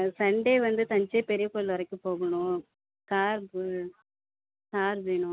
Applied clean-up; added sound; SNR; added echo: none; none; none; none.